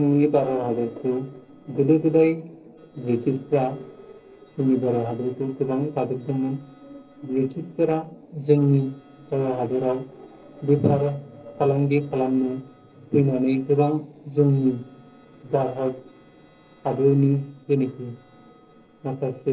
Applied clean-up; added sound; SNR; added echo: neural separator model SepFormer DNS4.